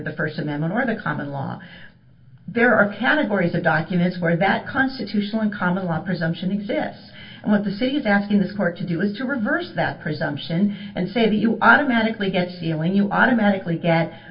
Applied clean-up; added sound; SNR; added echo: none; none; none; reverberation time 0.2 s.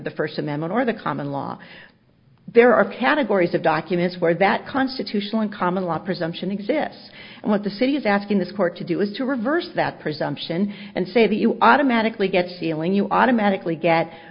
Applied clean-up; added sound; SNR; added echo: none; none; none; none.